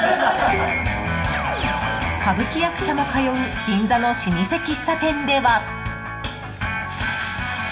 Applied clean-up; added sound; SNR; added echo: none; Bowed string instrument; 15 dB; reverberation time 0.6 s.